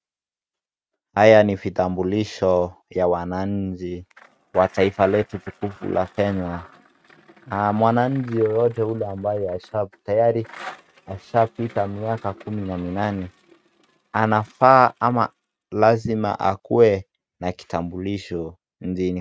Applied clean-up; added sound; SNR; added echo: neural mask model RNNoise.